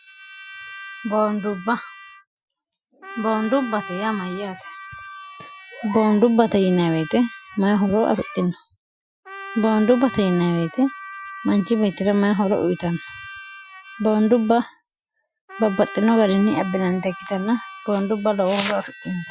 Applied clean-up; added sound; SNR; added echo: classical method Wiener filter.